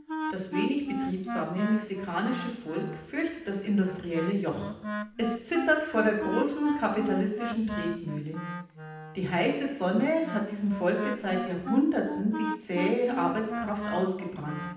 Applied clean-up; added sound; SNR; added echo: none; Wind instrument, woodwind instrument; 7 dB; reverberation time 0.9 s.